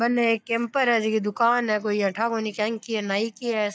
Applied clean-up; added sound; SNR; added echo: neural mask model DeepFilterNet 3.